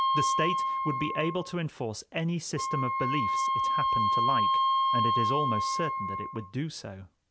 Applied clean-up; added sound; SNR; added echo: none; Wind instrument, woodwind instrument; -5 dB; none.